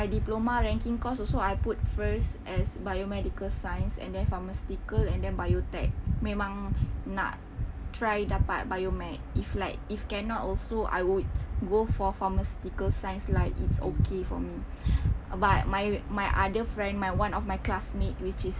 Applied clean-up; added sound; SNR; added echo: none; Piano; 15 dB; none.